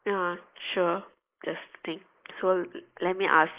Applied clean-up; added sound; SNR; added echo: neural mask model Resemble Enhance denoiser.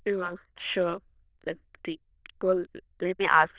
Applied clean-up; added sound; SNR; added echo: neural diffusion model UNIVERSE++.